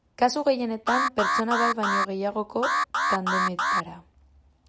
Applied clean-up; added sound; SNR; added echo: none; Alarm; -2 dB; none.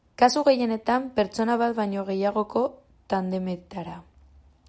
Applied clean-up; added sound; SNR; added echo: none; none; none; none.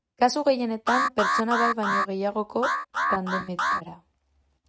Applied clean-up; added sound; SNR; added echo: neural mask model RNNoise.